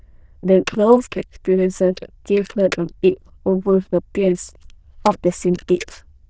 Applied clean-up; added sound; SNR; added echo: neural diffusion model UNIVERSE++.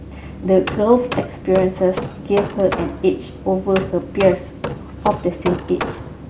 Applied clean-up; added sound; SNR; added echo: none; Hammer; 10 dB; none.